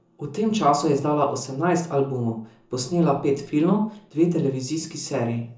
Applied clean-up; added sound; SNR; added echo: none; none; none; reverberation time 0.6 s.